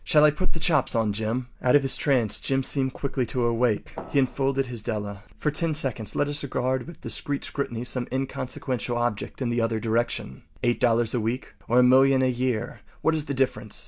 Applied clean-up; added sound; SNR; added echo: none; Fireworks; 17 dB; none.